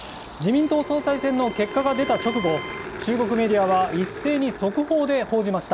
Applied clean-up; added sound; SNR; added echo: none; Bowed string instrument + Growling; 11 dB; none.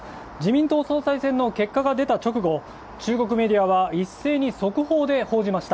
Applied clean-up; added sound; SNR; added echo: none; none; none; none.